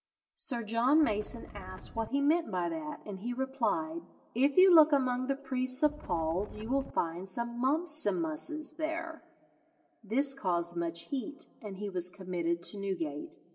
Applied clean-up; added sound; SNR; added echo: none; Wind; 15 dB; reverberation time 1.8 s.